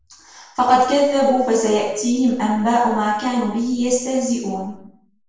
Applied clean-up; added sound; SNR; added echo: none; none; none; reverberation time 0.7 s.